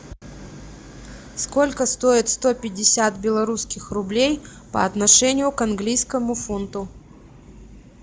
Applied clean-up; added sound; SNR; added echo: none; none; none; none.